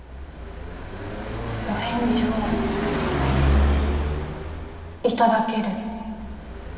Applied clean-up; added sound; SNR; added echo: none; Car passing by; -2 dB; reverberation time 2.4 s.